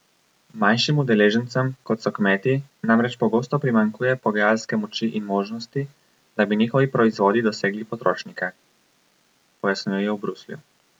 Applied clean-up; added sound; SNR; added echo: none; none; none; none.